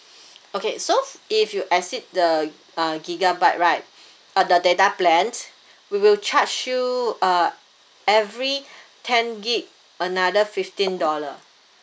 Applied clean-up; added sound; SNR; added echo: none; none; none; none.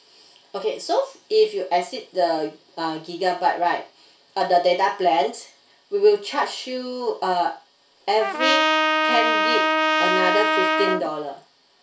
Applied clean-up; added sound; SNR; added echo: none; Trumpet; -3 dB; reverberation time 0.3 s.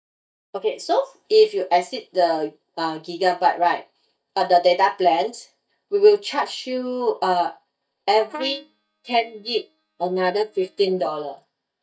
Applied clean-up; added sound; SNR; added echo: neural mask model DeepFilterNet 3.